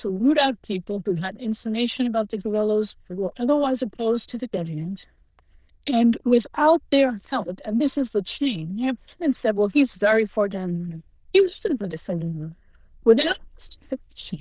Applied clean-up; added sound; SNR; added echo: neural diffusion model UNIVERSE++.